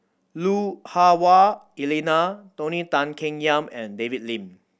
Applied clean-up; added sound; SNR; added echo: none; none; none; none.